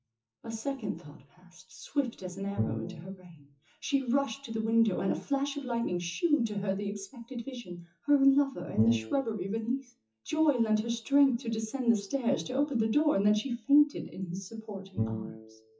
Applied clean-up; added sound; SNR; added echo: classical method WPE with log-MMSE.